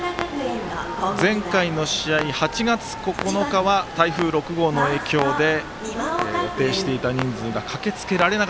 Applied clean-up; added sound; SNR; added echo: none; Clock; 15 dB; none.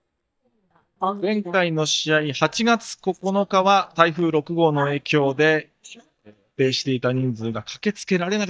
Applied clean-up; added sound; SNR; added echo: neural mask model DeepFilterNet 3.